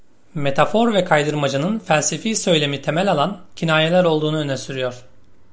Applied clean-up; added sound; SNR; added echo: none; none; none; none.